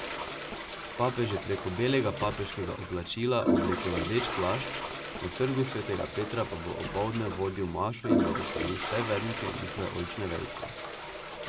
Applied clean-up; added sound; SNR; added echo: none; Toilet flush; 2 dB; none.